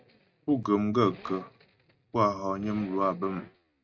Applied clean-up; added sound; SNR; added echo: neural mask model RNNoise.